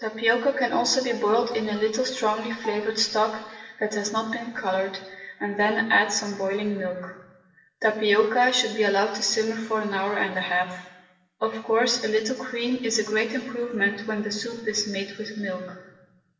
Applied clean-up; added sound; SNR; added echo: none; Bowed string instrument; 18 dB; reverberation time 1.0 s.